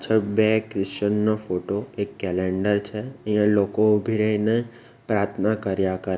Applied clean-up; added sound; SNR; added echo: none; none; none; none.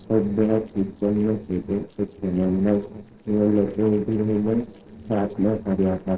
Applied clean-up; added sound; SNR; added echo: neural separator model SepFormer DNS4.